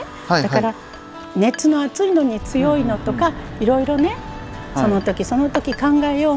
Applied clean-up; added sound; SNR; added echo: none; Wind / Breathing; 16 dB; none.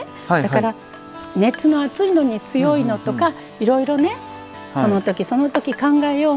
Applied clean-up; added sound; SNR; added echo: none; none; none; none.